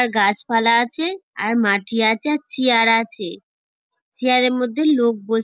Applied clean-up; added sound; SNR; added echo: none; none; none; none.